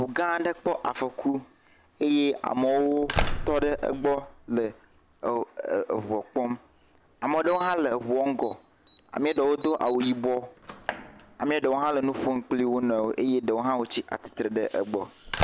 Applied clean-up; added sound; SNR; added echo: none; Slam; 10 dB; none.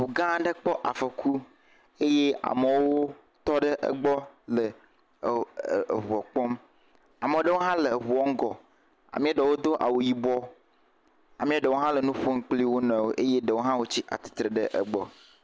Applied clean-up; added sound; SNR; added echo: none; none; none; none.